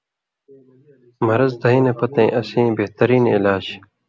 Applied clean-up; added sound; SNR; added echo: none; none; none; none.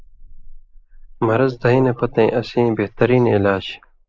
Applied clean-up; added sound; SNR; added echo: neural mask model Resemble Enhance denoiser.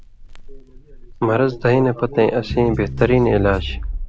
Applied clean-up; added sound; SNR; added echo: none; Crackle; 9 dB; none.